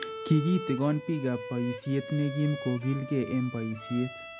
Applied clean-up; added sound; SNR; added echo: none; Bowed string instrument; 11 dB; none.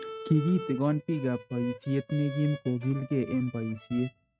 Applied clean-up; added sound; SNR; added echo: neural mask model RNNoise.